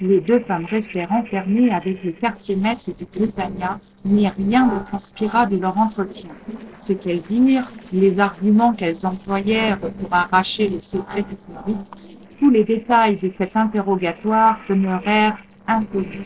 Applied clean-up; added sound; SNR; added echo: neural separator model SepFormer DNS4.